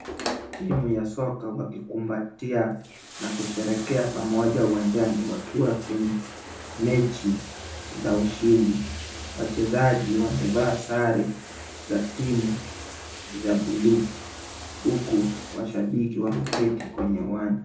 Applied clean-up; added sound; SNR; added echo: none; Bathtub (filling or washing); 12 dB; reverberation time 1.0 s.